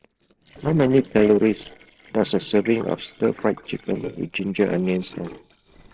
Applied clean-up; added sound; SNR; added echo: neural separator model SepFormer DNS4.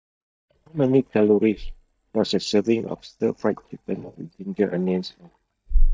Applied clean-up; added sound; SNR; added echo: neural mask model DeepFilterNet 3.